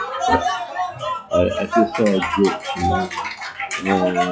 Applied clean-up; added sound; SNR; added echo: classical method log-MMSE.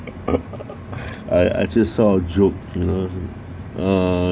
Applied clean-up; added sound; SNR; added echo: none; none; none; none.